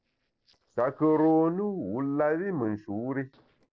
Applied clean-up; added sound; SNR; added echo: neural separator model SepFormer DNS4.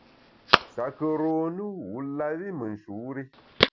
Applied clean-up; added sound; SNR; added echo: none; Telephone; -1 dB; none.